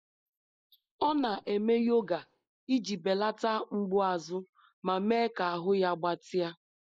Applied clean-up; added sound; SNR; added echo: neural mask model Resemble Enhance denoiser.